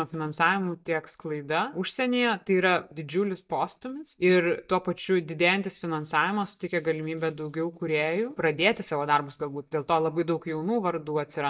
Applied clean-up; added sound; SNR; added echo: neural mask model DeepFilterNet 3.